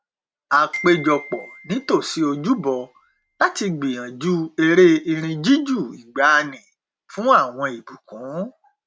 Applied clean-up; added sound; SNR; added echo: none; Glockenspiel; 17 dB; none.